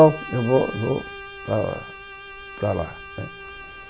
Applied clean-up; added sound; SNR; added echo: none; Bowed string instrument; 14 dB; none.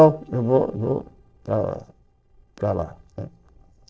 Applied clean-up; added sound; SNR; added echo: neural separator model SepFormer DNS4.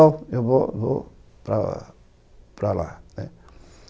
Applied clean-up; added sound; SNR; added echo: none; none; none; none.